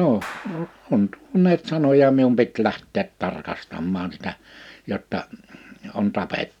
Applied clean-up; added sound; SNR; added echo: none; Clapping; 19 dB; none.